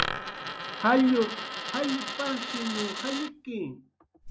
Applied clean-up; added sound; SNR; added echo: none; Coin (dropping); 6 dB; none.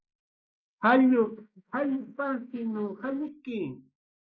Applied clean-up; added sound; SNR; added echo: neural mask model Resemble Enhance denoiser.